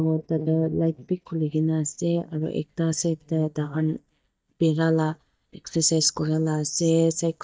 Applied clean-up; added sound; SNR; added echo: neural mask model DeepFilterNet 3.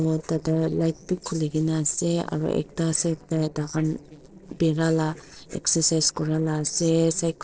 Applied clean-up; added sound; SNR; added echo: neural separator model SepFormer DNS4.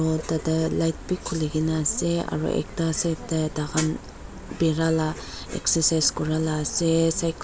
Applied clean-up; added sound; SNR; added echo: none; none; none; none.